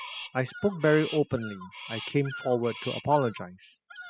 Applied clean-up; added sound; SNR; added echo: classical method spectral subtraction.